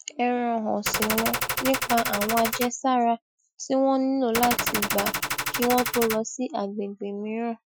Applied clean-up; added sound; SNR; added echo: classical method Wiener filter.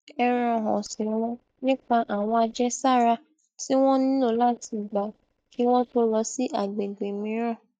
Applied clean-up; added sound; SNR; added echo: neural mask model DeepFilterNet 3.